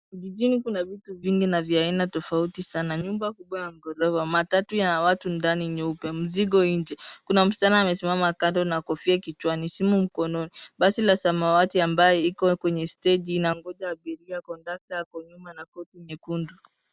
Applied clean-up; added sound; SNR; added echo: none; none; none; none.